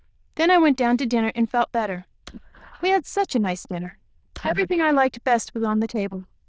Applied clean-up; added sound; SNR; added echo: neural diffusion model UNIVERSE++.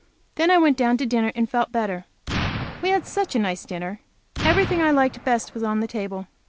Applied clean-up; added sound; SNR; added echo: none; Explosion; 8 dB; none.